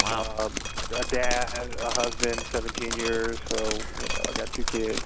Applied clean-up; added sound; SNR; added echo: none; Drip; -1 dB; none.